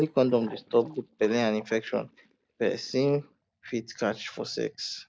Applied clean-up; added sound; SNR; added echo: neural mask model DeepFilterNet 3.